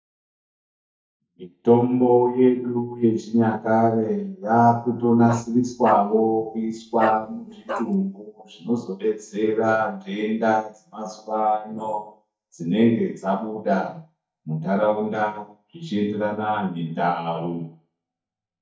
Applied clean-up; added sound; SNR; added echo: neural mask model DeepFilterNet 3.